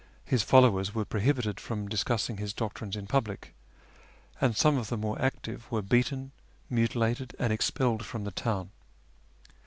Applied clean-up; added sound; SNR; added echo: none; none; none; none.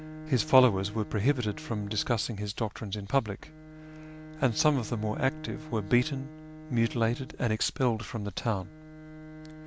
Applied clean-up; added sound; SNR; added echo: none; Bowed string instrument; 15 dB; none.